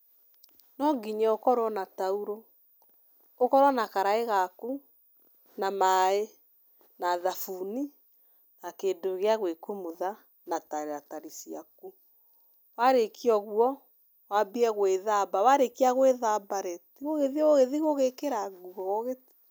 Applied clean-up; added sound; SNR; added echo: none; none; none; none.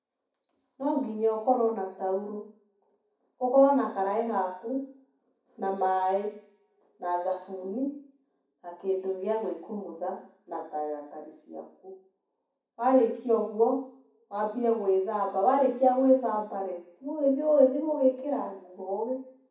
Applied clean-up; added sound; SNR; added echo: none; none; none; reverberation time 0.6 s.